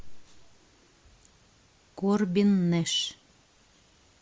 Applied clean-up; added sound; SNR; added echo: none; none; none; none.